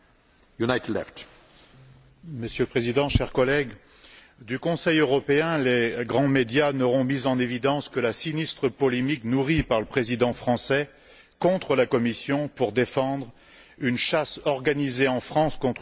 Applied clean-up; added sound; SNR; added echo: none; none; none; none.